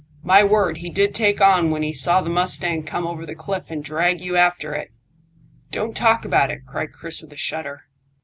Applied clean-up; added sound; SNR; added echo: none; none; none; none.